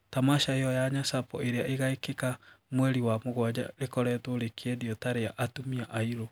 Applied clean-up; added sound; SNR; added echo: none; none; none; none.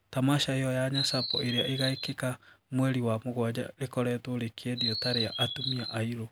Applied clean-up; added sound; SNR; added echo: none; Chirp, tweet; 3 dB; none.